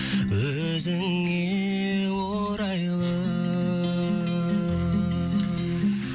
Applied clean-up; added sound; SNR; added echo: none; none; none; none.